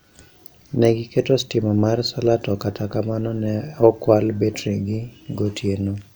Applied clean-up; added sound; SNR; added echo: none; none; none; none.